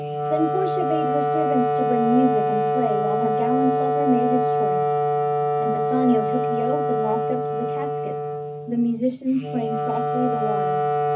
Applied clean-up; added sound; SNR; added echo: none; Wind instrument, woodwind instrument; -3 dB; reverberation time 0.4 s.